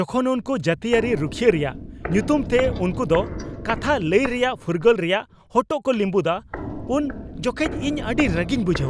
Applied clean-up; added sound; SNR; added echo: none; Walk, footsteps; 10 dB; none.